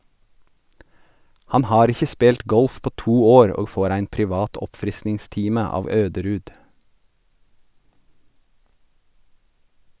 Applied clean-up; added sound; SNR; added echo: none; none; none; none.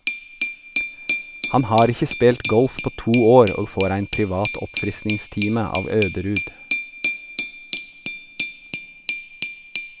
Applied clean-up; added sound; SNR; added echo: none; Glass; 9 dB; none.